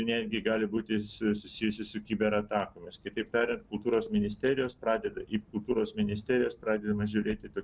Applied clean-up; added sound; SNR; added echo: none; none; none; none.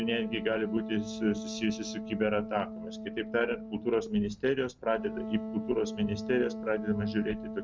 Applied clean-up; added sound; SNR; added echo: none; Wind instrument, woodwind instrument; 8 dB; none.